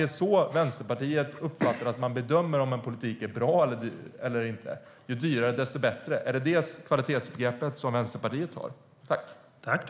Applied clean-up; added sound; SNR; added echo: none; none; none; none.